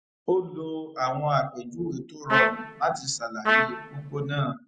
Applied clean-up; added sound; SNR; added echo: none; Trumpet; -3 dB; none.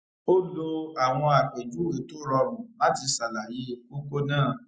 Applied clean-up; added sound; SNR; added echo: none; none; none; none.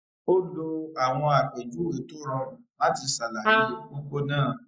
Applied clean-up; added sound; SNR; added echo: neural mask model Resemble Enhance denoiser.